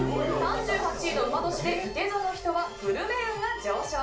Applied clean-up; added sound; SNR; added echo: none; Electric guitar / Bass guitar; 11 dB; reverberation time 0.3 s.